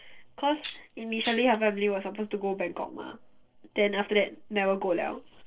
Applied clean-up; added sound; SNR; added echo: neural separator model SepFormer DNS4.